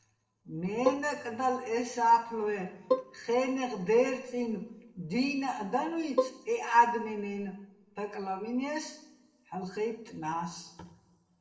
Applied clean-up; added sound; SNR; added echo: neural separator model SepFormer DNS4.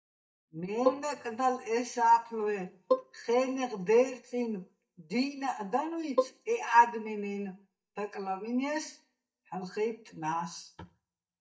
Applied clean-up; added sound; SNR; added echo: neural mask model DeepFilterNet 3.